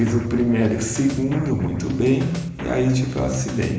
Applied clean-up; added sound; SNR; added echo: none; Scratching (performance technique); 17 dB; reverberation time 1.0 s.